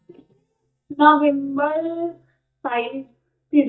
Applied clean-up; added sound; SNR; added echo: neural mask model DeepFilterNet 3.